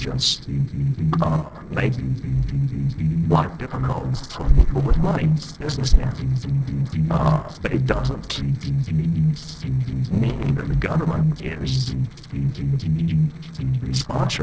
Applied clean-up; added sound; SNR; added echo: neural separator model SepFormer DNS4.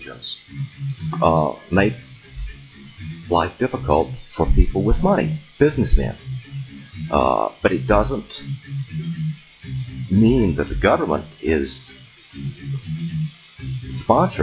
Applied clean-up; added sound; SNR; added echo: classical method log-MMSE.